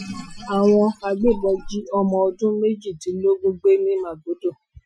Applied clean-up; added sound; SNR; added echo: classical method Wiener filter.